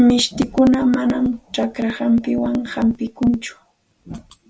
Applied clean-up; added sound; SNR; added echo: none; none; none; none.